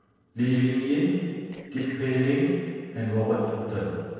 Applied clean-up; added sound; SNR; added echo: neural separator model SepFormer DNS4.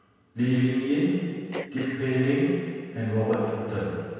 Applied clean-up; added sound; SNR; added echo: none; Cough; 15 dB; reverberation time 1.9 s.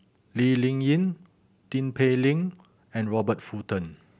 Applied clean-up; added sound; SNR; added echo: none; none; none; none.